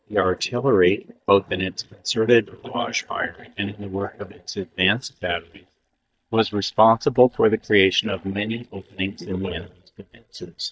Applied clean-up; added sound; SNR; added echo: neural mask model DeepFilterNet 3.